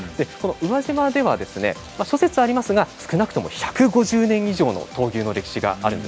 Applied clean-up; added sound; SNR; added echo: none; none; none; none.